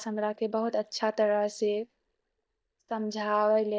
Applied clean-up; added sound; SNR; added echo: neural mask model DeepFilterNet 3.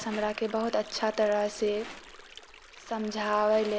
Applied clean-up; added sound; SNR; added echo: none; Stream + Rattle; 18 dB; none.